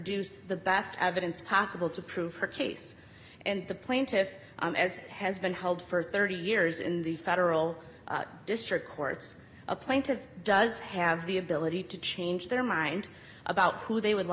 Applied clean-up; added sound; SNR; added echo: none; none; none; none.